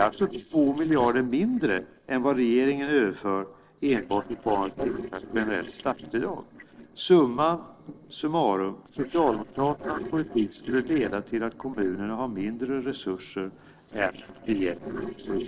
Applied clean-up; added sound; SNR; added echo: neural separator model SepFormer DNS4.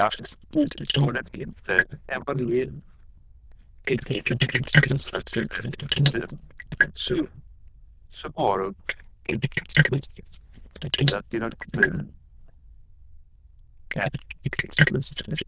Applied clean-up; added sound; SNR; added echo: neural diffusion model UNIVERSE++.